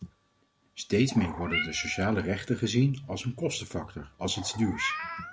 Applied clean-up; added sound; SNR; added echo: none; Meow; 10 dB; none.